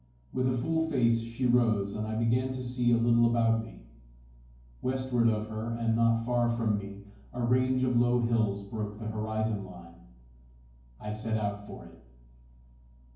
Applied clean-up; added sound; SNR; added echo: none; none; none; reverberation time 0.9 s.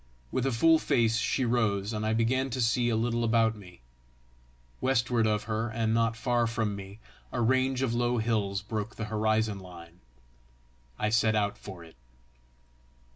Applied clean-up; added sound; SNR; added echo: none; none; none; none.